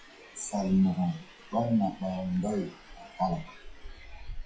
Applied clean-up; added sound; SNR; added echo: classical method WPE with log-MMSE.